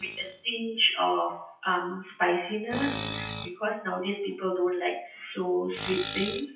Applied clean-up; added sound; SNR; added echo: classical method WPE with log-MMSE.